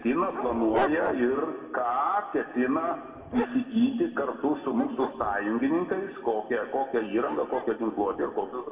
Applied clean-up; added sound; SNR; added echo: none; Dog; 11 dB; reverberation time 1.7 s.